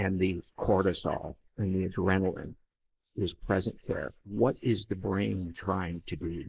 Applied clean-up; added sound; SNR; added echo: neural mask model Resemble Enhance denoiser.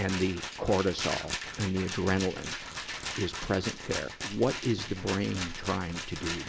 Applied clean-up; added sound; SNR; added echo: none; Rattle; 7 dB; none.